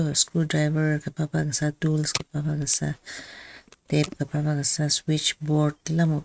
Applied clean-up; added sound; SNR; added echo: neural mask model RNNoise.